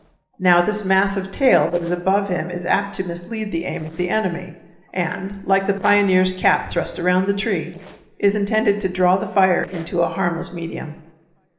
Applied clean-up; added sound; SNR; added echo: neural separator model SepFormer DNS4.